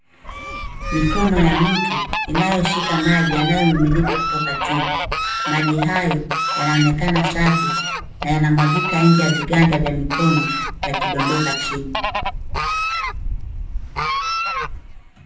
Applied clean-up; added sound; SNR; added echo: none; Fowl; 2 dB; reverberation time 0.6 s.